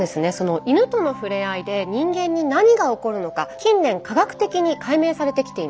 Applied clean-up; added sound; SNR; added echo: none; none; none; none.